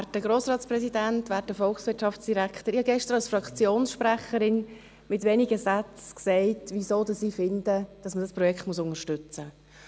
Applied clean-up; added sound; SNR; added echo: none; none; none; none.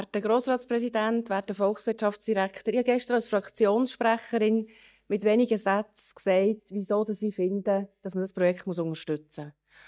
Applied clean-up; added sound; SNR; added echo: neural mask model DeepFilterNet 3.